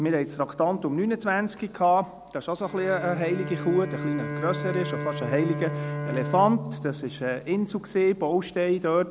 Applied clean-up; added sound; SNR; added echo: none; Bowed string instrument; 9 dB; none.